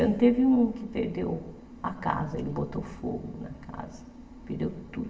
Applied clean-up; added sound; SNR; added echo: none; none; none; reverberation time 0.9 s.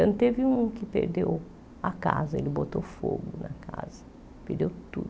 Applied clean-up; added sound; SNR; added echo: none; none; none; none.